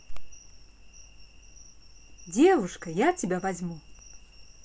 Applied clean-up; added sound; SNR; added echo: none; none; none; none.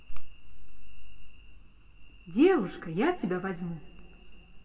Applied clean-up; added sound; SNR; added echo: none; none; none; reverberation time 1.8 s.